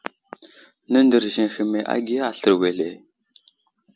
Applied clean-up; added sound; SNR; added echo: none; none; none; none.